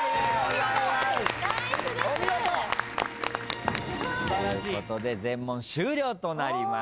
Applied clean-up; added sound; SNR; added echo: none; Gunshot, gunfire; 14 dB; none.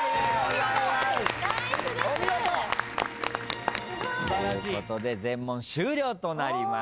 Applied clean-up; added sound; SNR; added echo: none; none; none; none.